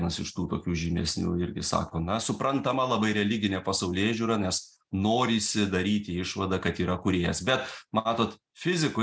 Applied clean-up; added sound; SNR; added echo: none; none; none; none.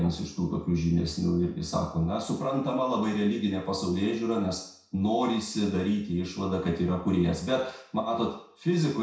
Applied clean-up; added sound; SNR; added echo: none; none; none; reverberation time 0.6 s.